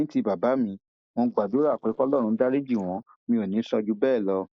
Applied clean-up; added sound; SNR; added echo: neural mask model Resemble Enhance denoiser.